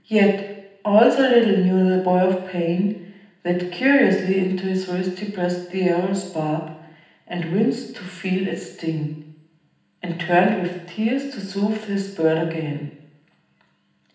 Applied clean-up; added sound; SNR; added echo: none; none; none; reverberation time 0.9 s.